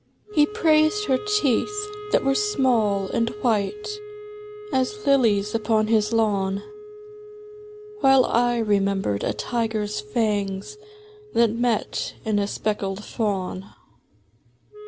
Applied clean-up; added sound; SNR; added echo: none; Wind instrument, woodwind instrument; 15 dB; none.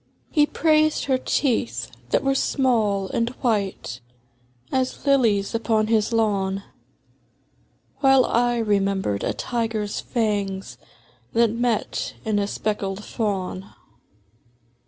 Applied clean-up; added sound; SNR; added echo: none; none; none; none.